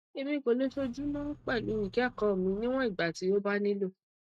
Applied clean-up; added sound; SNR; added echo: neural mask model RNNoise.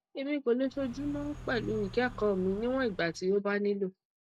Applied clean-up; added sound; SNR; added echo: none; Car; 14 dB; none.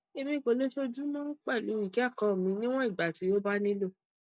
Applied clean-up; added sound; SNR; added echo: none; none; none; none.